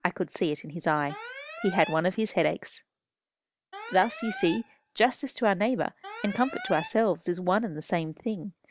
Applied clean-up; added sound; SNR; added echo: none; Alarm; 14 dB; none.